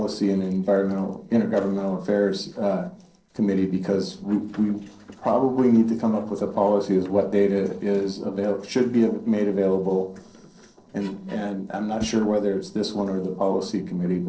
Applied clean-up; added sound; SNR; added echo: neural separator model SepFormer DNS4.